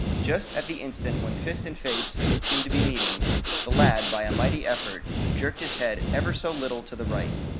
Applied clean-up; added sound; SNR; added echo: none; Breathing; -3 dB; none.